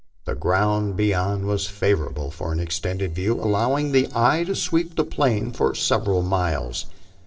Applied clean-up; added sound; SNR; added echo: neural separator model SepFormer DNS4.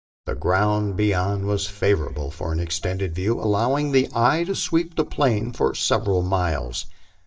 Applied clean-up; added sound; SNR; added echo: neural mask model DeepFilterNet 3.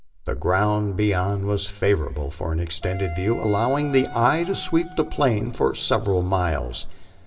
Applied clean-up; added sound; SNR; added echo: none; Wind instrument, woodwind instrument; 17 dB; reverberation time 0.5 s.